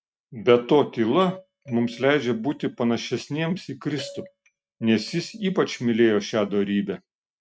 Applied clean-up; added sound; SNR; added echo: neural mask model RNNoise.